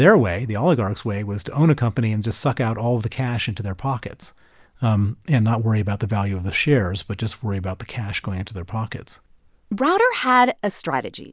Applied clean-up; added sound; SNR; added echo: none; none; none; none.